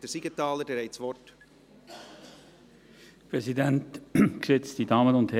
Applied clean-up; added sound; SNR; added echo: none; none; none; none.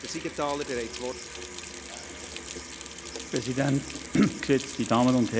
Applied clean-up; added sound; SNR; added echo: none; Sink (filling or washing) / Water tap, faucet; 8 dB; none.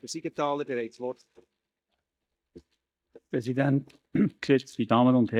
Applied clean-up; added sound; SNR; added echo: neural mask model DeepFilterNet 3.